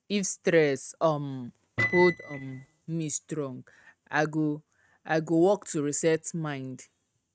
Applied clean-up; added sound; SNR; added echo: neural mask model RNNoise.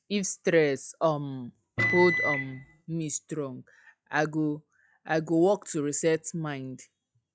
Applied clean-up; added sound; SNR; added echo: classical method log-MMSE.